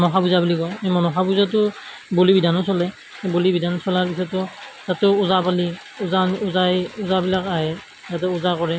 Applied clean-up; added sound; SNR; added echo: none; none; none; none.